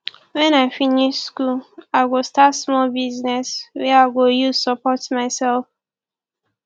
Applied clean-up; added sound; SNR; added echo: none; none; none; none.